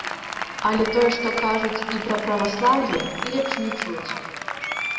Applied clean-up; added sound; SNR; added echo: none; Applause; 5 dB; reverberation time 1.2 s.